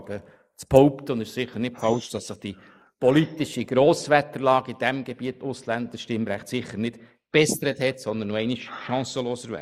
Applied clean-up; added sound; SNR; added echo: neural mask model Resemble Enhance denoiser.